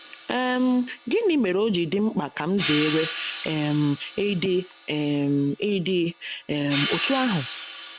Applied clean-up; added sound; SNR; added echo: none; Hi-hat; 6 dB; none.